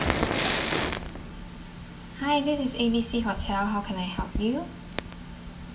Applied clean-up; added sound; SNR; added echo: none; Fire; 2 dB; reverberation time 0.2 s.